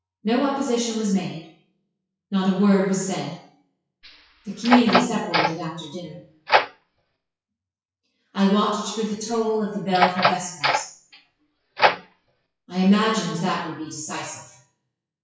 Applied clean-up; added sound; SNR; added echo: classical method WPE with log-MMSE.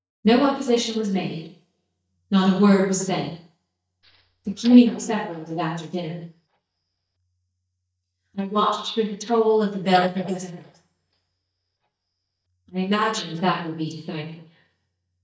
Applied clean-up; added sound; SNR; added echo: neural mask model DeepFilterNet 3.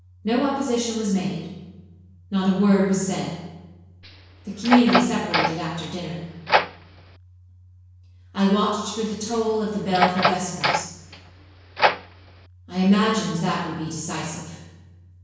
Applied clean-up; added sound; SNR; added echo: none; Door; 1 dB; reverberation time 1.0 s.